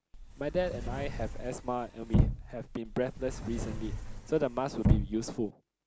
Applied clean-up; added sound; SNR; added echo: none; Sliding door / Slam / Wood; -2 dB; none.